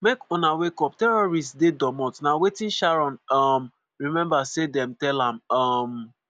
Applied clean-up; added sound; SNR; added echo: none; none; none; none.